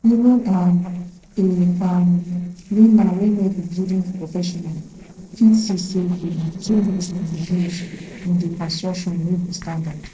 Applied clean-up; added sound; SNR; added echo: neural separator model SepFormer DNS4.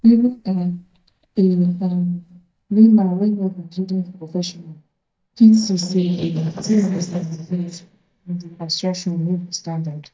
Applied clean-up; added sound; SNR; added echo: neural mask model DeepFilterNet 3.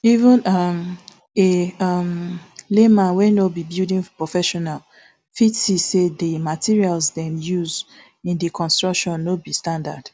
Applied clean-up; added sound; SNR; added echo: none; none; none; none.